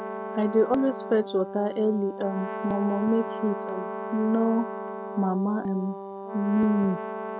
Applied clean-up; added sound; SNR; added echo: none; Brass instrument + Brass instrument; 8 dB; none.